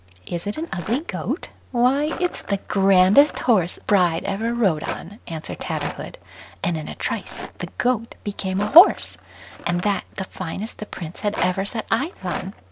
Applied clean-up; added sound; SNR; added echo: none; Rattle; 15 dB; none.